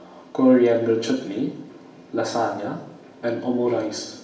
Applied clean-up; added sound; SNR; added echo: none; none; none; reverberation time 1.0 s.